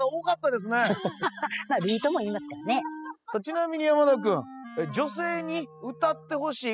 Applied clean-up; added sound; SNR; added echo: classical method spectral subtraction.